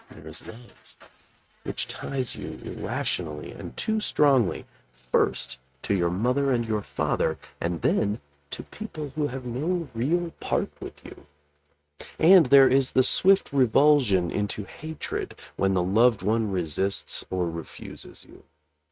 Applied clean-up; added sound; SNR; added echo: neural mask model RNNoise.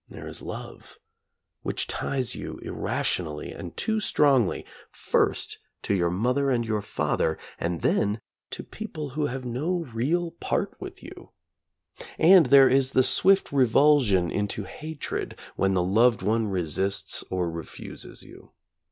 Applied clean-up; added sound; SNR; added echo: none; none; none; none.